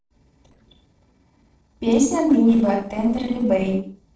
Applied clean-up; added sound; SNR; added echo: neural separator model SepFormer DNS4.